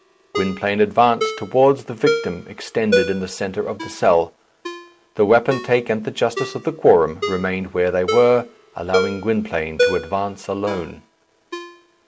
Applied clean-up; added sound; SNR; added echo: none; Ringtone; 7 dB; none.